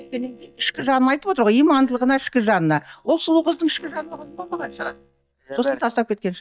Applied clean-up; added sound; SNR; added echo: neural mask model DeepFilterNet 3.